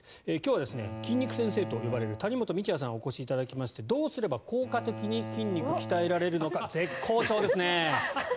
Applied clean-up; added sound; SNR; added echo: none; Bowed string instrument; 12 dB; none.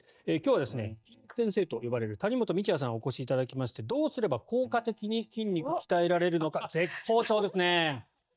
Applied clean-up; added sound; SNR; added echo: neural mask model DeepFilterNet 3.